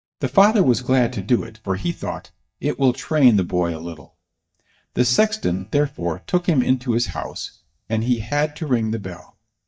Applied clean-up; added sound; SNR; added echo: neural mask model DeepFilterNet 3.